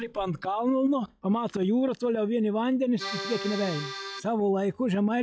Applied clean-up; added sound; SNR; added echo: classical method log-MMSE.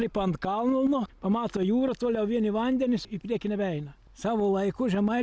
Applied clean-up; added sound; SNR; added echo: none; none; none; none.